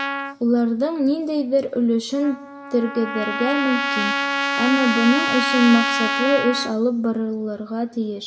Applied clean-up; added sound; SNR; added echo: none; Trumpet; 4 dB; reverberation time 0.6 s.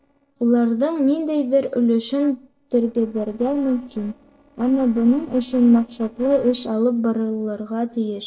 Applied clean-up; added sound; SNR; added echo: neural separator model SepFormer DNS4.